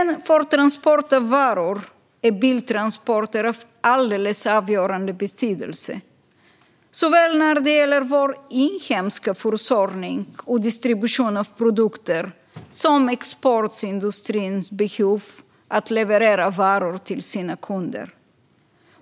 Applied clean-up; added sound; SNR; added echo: none; none; none; none.